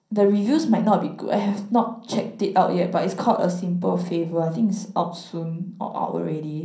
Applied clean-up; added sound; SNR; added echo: none; none; none; reverberation time 0.6 s.